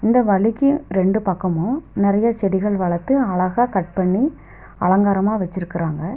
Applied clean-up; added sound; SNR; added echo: none; none; none; none.